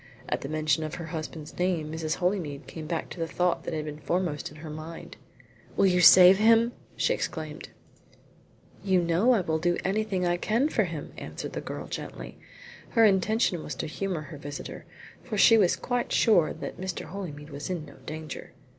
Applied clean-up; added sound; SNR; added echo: none; none; none; none.